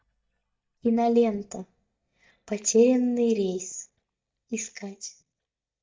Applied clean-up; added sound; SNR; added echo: neural mask model DeepFilterNet 3.